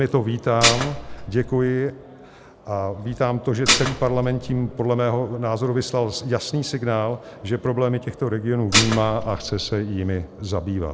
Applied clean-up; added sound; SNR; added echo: none; Dishes, pots, and pans; 1 dB; none.